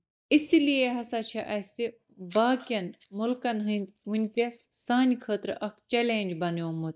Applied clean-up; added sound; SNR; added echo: neural mask model DeepFilterNet 3.